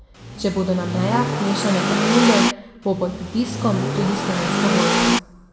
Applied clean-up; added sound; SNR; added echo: none; Accelerating, revving, vroom / Car; -1 dB; reverberation time 0.9 s.